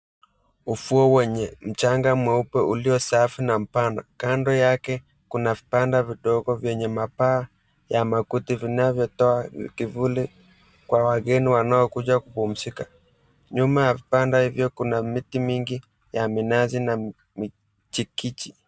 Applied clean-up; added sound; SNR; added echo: none; none; none; none.